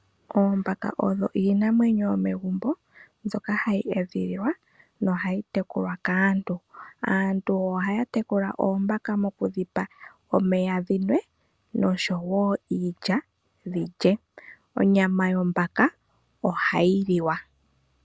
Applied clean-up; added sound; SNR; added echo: none; none; none; none.